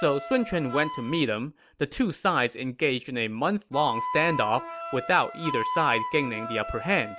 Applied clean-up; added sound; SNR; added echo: none; Wind instrument, woodwind instrument; 8 dB; none.